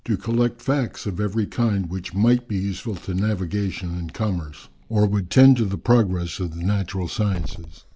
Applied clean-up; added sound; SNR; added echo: none; Growling / Hiss; 17 dB; none.